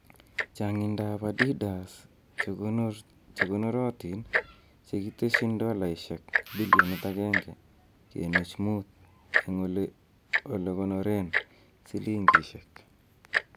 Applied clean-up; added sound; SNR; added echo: none; Tick-tock; 5 dB; none.